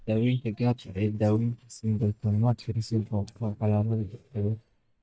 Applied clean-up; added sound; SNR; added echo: neural mask model DeepFilterNet 3.